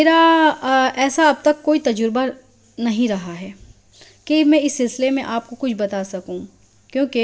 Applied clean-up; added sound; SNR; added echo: none; none; none; reverberation time 0.5 s.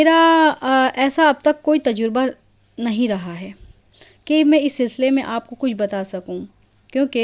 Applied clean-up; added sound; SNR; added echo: none; none; none; none.